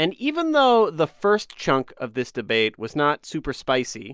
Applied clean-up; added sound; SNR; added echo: none; none; none; none.